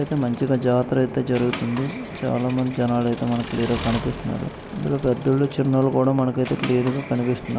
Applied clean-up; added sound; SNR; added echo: none; Accelerating, revving, vroom / Mechanisms; 15 dB; none.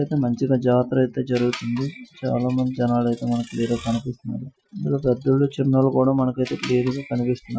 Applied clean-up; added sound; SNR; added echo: classical method Wiener filter.